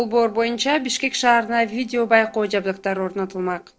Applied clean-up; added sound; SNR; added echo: neural separator model SepFormer DNS4.